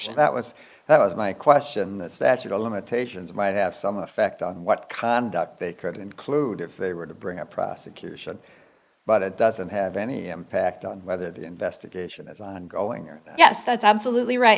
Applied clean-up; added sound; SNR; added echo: neural mask model Resemble Enhance denoiser.